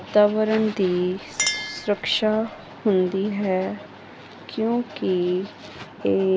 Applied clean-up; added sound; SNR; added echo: none; Chink, clink; 14 dB; none.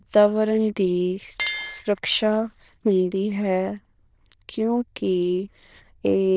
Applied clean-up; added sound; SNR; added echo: neural diffusion model UNIVERSE++.